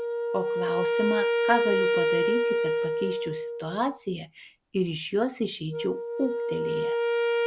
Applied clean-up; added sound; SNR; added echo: none; Wind instrument, woodwind instrument; -4 dB; none.